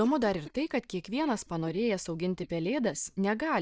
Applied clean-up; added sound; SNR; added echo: neural mask model DeepFilterNet 3.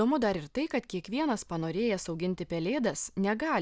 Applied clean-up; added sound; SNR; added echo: none; none; none; none.